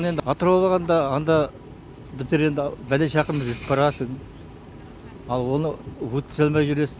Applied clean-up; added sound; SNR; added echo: none; none; none; none.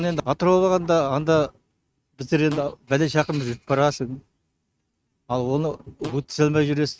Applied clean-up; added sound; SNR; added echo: neural mask model RNNoise.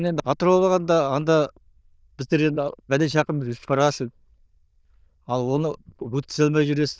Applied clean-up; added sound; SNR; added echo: neural diffusion model UNIVERSE++.